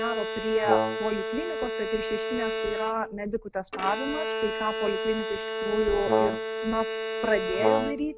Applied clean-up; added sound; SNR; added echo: none; Bowed string instrument + Brass instrument; -1 dB; none.